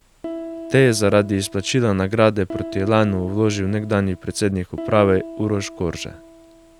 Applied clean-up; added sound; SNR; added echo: none; Piano; 15 dB; none.